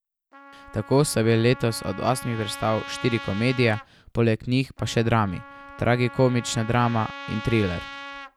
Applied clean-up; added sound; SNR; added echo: none; Trumpet; 15 dB; none.